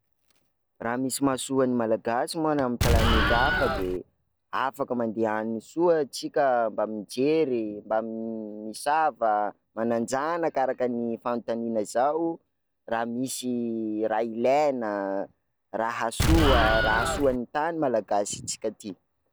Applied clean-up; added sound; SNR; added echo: none; Explosion; -4 dB; none.